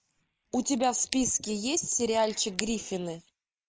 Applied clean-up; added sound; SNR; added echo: neural mask model Resemble Enhance denoiser.